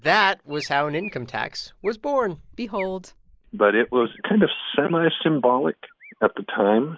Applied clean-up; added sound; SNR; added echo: neural mask model Resemble Enhance denoiser.